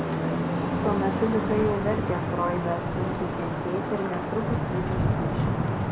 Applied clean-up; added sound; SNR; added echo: none; Traffic noise, roadway noise / Vehicle horn, car horn, honking; -3 dB; reverberation time 0.4 s.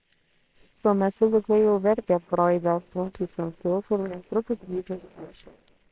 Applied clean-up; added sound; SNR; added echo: neural separator model SepFormer WHAMR!.